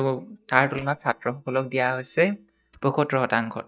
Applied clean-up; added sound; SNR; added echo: neural mask model DeepFilterNet 3.